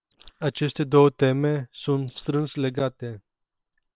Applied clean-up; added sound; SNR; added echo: neural separator model SepFormer WHAM!.